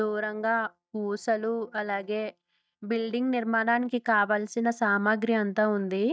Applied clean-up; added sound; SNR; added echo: neural mask model DeepFilterNet 3.